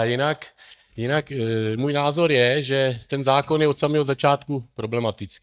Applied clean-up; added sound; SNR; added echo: neural mask model DeepFilterNet 3.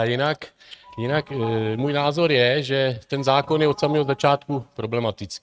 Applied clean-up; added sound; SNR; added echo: neural mask model RNNoise.